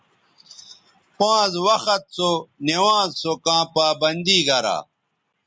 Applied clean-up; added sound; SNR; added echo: none; none; none; none.